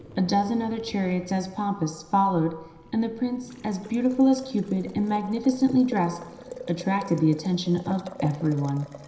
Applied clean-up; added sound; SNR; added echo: none; Boiling; 18 dB; reverberation time 0.9 s.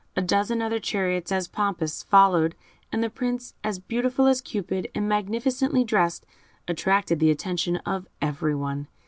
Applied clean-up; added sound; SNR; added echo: none; none; none; none.